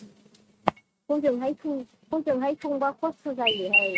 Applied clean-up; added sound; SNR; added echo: neural mask model RNNoise.